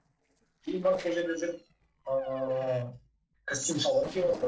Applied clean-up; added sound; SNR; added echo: neural separator model SepFormer DNS4.